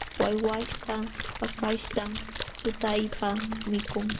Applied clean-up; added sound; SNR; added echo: none; Splash, splatter; 6 dB; reverberation time 0.6 s.